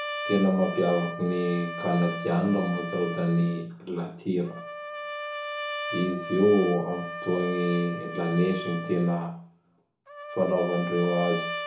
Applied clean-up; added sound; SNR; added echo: none; Trumpet; 9 dB; reverberation time 0.6 s.